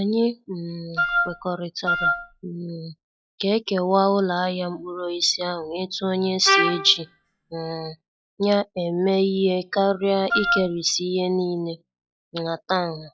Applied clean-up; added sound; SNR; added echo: classical method log-MMSE.